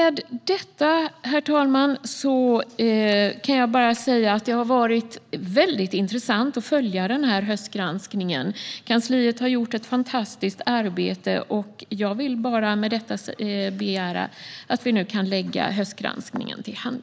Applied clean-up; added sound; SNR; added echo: none; none; none; none.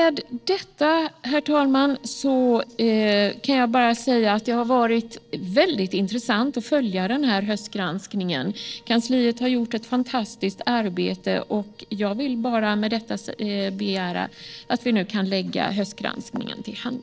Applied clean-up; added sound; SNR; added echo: neural separator model SepFormer DNS4.